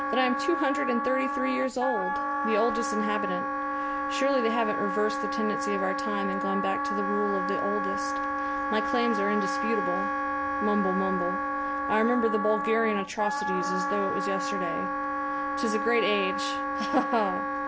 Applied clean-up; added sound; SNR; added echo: none; Wind instrument, woodwind instrument; 0 dB; none.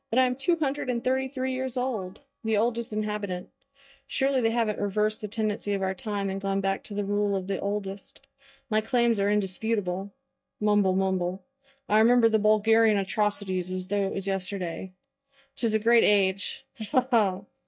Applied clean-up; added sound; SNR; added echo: neural mask model DeepFilterNet 3.